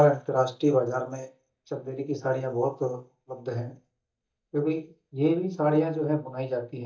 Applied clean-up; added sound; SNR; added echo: neural mask model DeepFilterNet 3.